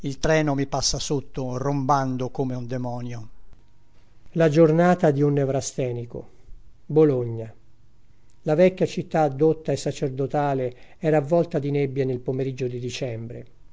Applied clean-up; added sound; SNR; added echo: none; none; none; none.